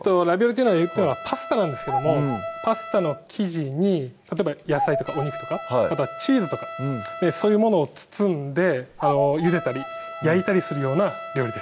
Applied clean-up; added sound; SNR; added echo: none; Bird vocalization, bird call, bird song + Trumpet; 10 dB; none.